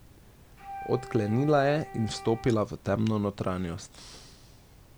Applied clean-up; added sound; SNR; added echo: none; Wind instrument, woodwind instrument; 15 dB; none.